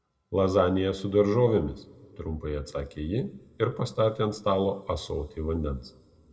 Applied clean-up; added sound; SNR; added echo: none; none; none; reverberation time 2.2 s.